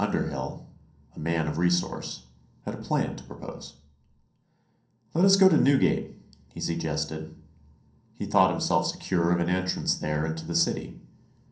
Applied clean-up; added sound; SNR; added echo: none; none; none; reverberation time 0.6 s.